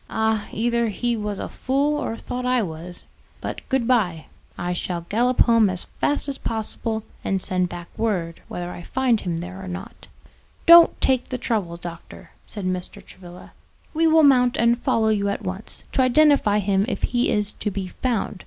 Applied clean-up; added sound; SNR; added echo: none; none; none; none.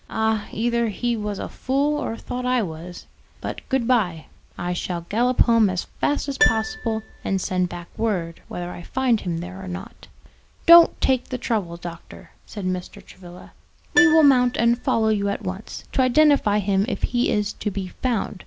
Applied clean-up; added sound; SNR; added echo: none; Piano; 14 dB; none.